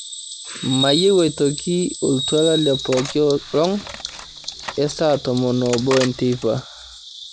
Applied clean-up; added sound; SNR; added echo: none; Cutlery, silverware + Bird vocalization, bird call, bird song; 9 dB; none.